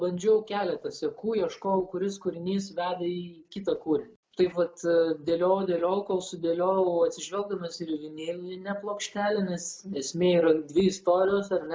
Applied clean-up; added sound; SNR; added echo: none; none; none; none.